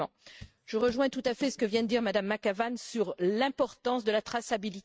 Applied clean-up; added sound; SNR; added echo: neural mask model RNNoise.